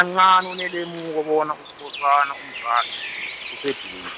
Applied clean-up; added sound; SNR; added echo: none; Bird; 12 dB; none.